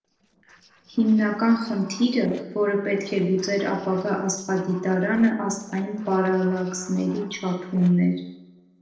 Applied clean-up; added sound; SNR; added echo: neural separator model SepFormer DNS4.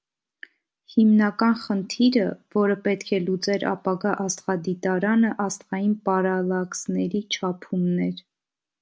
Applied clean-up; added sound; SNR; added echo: none; none; none; none.